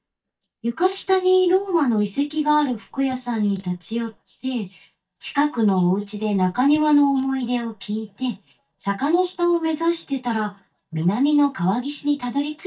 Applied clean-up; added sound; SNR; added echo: neural mask model DeepFilterNet 3.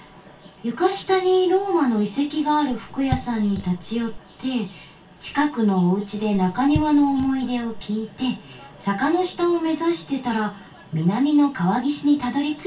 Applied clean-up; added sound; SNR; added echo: none; Raindrop / Drip; 10 dB; reverberation time 0.2 s.